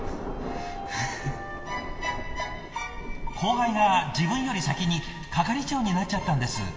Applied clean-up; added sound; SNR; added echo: none; Thunder; 9 dB; reverberation time 2.2 s.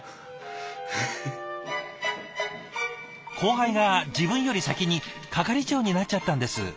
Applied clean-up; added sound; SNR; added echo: none; none; none; none.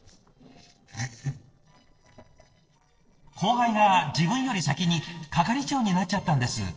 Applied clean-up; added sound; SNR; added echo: neural separator model SepFormer DNS4.